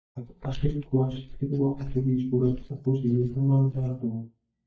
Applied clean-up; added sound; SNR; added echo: neural mask model DeepFilterNet 3.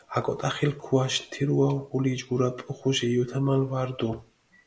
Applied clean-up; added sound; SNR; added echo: none; none; none; none.